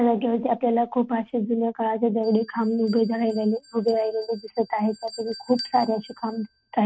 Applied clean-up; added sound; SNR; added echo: neural mask model RNNoise.